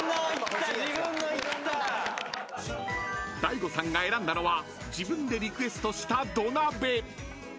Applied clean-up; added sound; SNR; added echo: none; none; none; none.